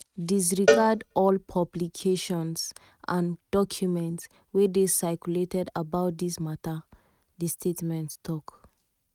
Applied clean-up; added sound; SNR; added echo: neural mask model RNNoise.